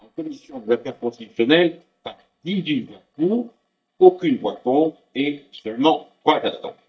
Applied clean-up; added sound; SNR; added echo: neural mask model DeepFilterNet 3.